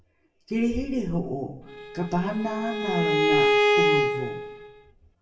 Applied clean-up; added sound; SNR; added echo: none; Bowed string instrument; -5 dB; reverberation time 0.8 s.